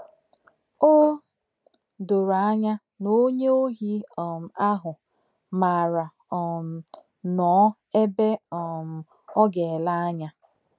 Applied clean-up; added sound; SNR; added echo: none; none; none; none.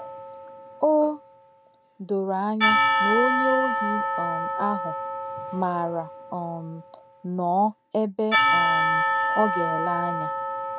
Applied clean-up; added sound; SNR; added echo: none; Percussion; -1 dB; none.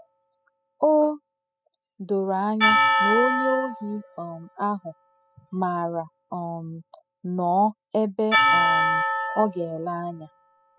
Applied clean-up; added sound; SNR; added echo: classical method spectral subtraction.